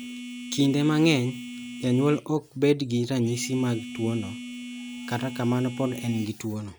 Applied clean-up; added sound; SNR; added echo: none; Telephone; 12 dB; none.